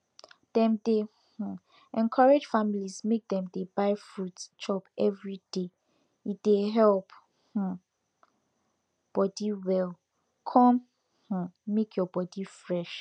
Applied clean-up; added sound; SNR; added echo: none; none; none; none.